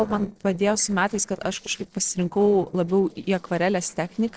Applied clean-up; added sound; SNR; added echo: neural separator model SepFormer DNS4.